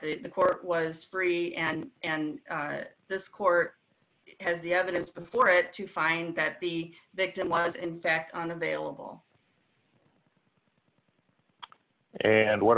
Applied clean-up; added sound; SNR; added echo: none; none; none; none.